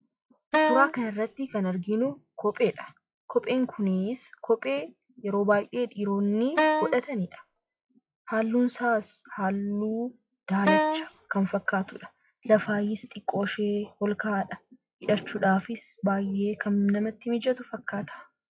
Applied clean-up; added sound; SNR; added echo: classical method log-MMSE.